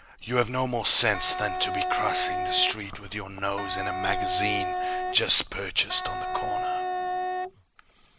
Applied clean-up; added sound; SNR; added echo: none; Wind instrument, woodwind instrument; 0 dB; none.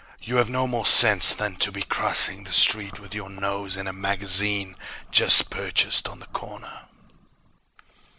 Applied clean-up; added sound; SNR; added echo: none; none; none; none.